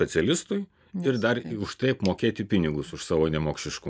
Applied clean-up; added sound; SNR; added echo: neural mask model Resemble Enhance denoiser.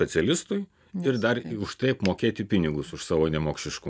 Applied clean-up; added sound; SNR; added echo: none; Finger snapping; 15 dB; none.